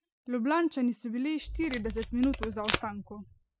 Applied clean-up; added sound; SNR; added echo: classical method spectral subtraction.